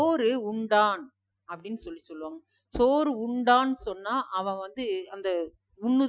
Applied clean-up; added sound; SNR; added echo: classical method Wiener filter.